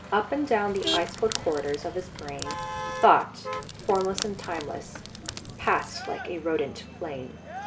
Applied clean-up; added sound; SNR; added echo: none; Motor vehicle (road) + Crackle; 8 dB; none.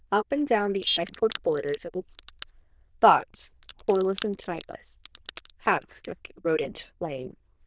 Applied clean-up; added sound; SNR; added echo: neural diffusion model UNIVERSE++.